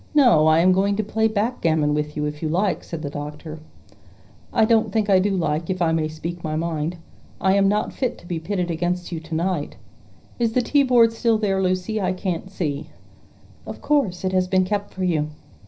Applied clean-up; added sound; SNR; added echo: none; none; none; reverberation time 0.4 s.